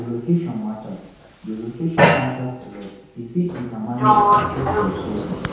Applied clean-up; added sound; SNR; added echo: none; Sliding door; -3 dB; reverberation time 0.8 s.